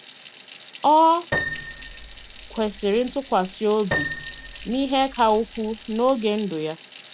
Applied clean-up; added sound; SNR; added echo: none; Sink (filling or washing) / Water tap, faucet + Piano; 9 dB; none.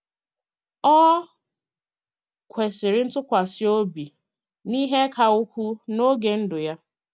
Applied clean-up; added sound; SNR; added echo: none; none; none; none.